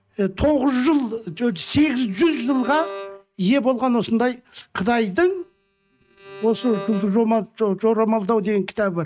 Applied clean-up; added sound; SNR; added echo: neural mask model RNNoise.